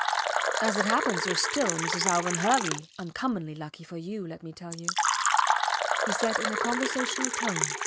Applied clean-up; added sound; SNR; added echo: none; Fill (with liquid); -2 dB; none.